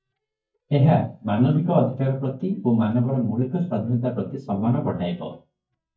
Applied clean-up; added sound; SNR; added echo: neural mask model DeepFilterNet 3.